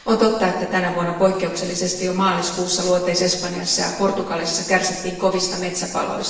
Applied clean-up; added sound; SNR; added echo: none; none; none; reverberation time 1.0 s.